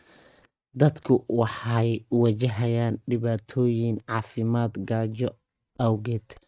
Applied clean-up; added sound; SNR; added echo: neural mask model RNNoise.